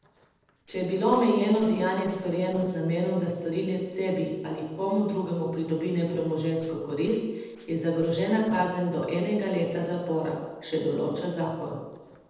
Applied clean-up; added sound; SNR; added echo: neural separator model SepFormer DNS4.